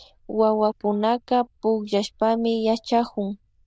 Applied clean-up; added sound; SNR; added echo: neural diffusion model UNIVERSE++.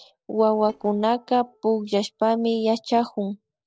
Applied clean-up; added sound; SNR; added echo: neural separator model SepFormer DNS4.